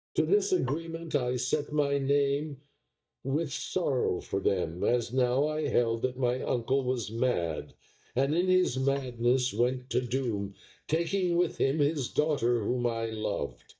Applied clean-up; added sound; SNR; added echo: neural mask model DeepFilterNet 3.